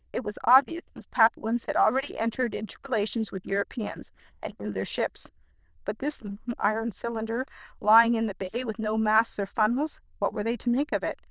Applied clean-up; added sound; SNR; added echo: neural diffusion model UNIVERSE++.